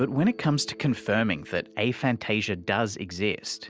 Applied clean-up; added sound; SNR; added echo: none; none; none; none.